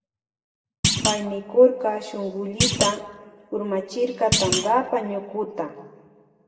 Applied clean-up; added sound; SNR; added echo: none; Thump, thud; 2 dB; reverberation time 1.4 s.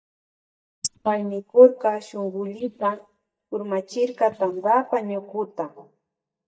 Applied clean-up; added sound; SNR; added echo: neural mask model DeepFilterNet 3.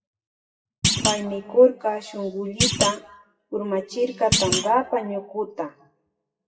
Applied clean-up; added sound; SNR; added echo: classical method WPE with log-MMSE.